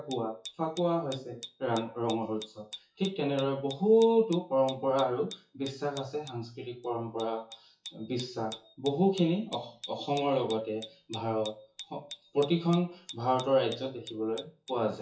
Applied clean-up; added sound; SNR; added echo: classical method WPE with log-MMSE.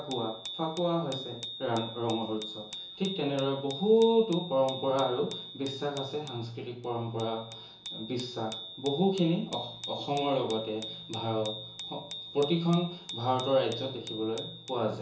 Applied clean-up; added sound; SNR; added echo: none; Bicycle bell; 12 dB; reverberation time 0.7 s.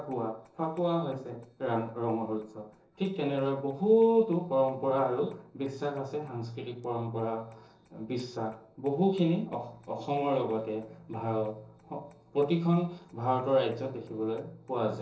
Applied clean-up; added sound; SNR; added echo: neural separator model SepFormer DNS4.